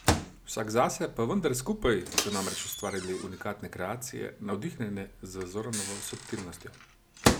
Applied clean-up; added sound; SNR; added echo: none; Microwave oven; 2 dB; none.